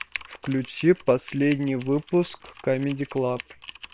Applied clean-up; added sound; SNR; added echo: neural separator model SepFormer WHAM!.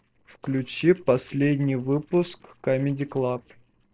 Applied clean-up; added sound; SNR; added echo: neural separator model SepFormer DNS4.